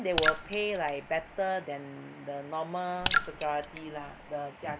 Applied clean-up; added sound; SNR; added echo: none; Raindrop / Splash, splatter; -3 dB; none.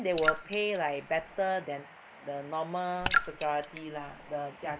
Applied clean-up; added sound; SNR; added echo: neural mask model Resemble Enhance denoiser.